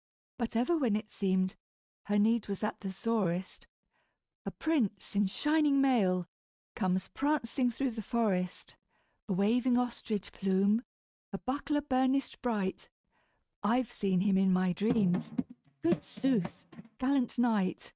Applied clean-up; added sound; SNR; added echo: neural mask model RNNoise.